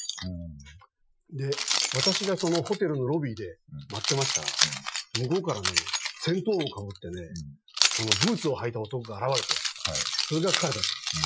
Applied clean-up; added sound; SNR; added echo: classical method Wiener filter.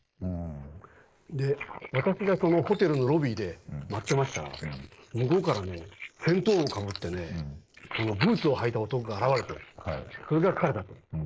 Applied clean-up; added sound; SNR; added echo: neural mask model Resemble Enhance denoiser.